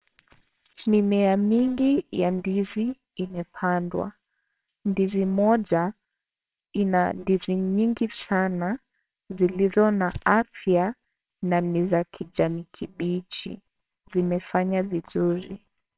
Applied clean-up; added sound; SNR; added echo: neural separator model SepFormer WHAMR!.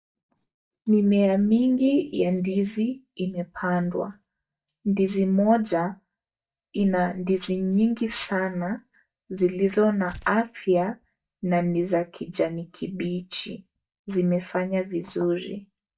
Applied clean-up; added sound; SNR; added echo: neural mask model DeepFilterNet 3.